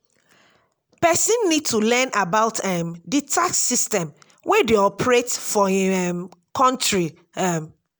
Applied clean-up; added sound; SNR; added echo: none; none; none; none.